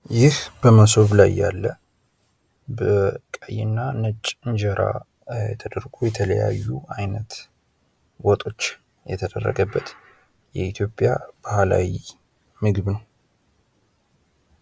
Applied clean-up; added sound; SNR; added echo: none; none; none; none.